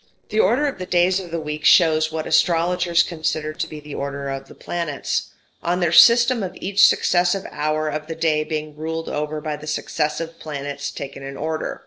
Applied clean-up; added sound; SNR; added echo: neural separator model SepFormer DNS4.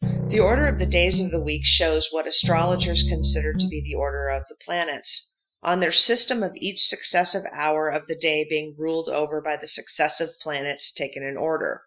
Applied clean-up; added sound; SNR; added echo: classical method Wiener filter.